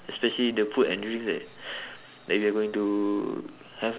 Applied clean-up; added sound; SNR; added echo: none; none; none; none.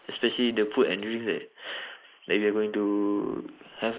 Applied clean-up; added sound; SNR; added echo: neural mask model Resemble Enhance denoiser.